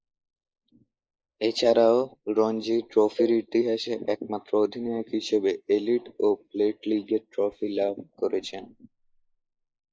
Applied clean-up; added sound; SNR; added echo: neural mask model Resemble Enhance denoiser.